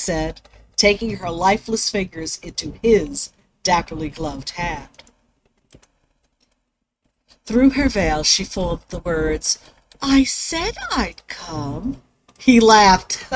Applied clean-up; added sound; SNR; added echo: neural mask model RNNoise.